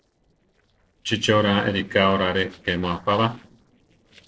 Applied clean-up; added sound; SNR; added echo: neural separator model SepFormer DNS4.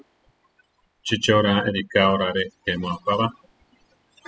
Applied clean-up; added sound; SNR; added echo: classical method spectral subtraction.